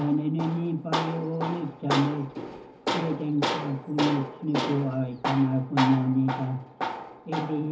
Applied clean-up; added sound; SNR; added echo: none; Tools; 5 dB; reverberation time 0.3 s.